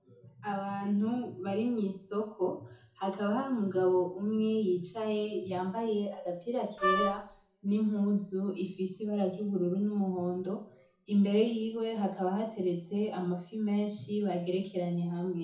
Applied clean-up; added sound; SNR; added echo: none; Wind instrument, woodwind instrument; 0 dB; reverberation time 0.5 s.